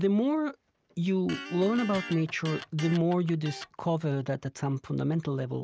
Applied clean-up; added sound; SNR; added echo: none; Electric guitar; 13 dB; none.